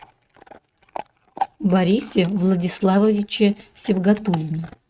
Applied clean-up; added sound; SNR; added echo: neural mask model RNNoise.